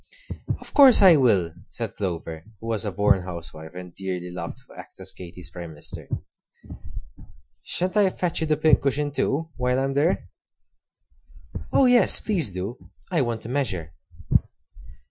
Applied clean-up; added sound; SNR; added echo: classical method Wiener filter.